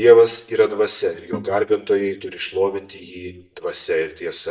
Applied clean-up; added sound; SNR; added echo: neural mask model DeepFilterNet 3.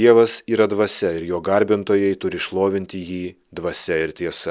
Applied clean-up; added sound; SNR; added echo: none; none; none; none.